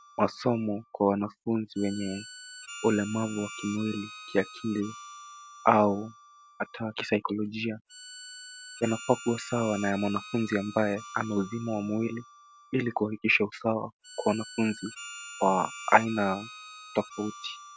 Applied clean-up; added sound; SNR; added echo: none; Harmonica; 16 dB; none.